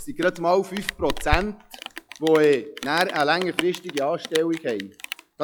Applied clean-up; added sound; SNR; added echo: classical method log-MMSE.